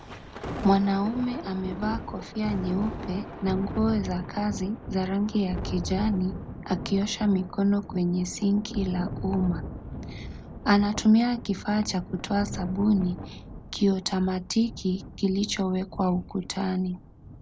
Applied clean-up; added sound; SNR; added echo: none; Thunder; 10 dB; none.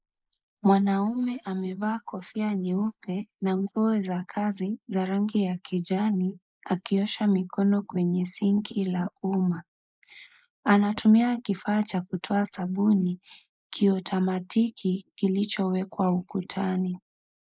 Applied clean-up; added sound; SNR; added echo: neural mask model Resemble Enhance denoiser.